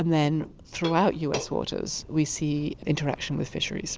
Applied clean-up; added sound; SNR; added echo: none; none; none; none.